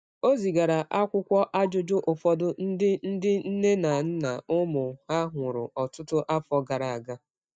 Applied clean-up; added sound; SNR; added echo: neural mask model DeepFilterNet 3.